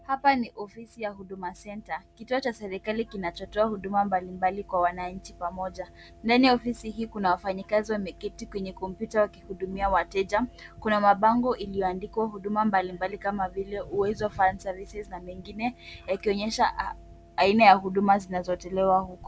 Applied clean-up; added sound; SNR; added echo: none; none; none; none.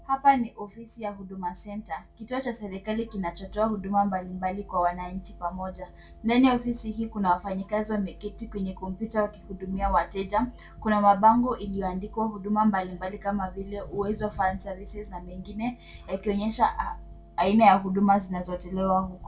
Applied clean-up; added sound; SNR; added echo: none; none; none; reverberation time 0.2 s.